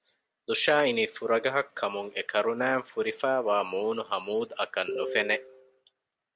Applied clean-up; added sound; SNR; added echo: none; none; none; none.